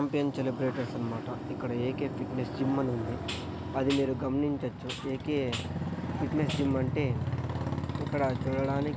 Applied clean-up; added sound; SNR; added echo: none; none; none; none.